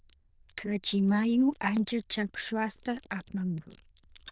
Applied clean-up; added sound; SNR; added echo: neural diffusion model UNIVERSE++.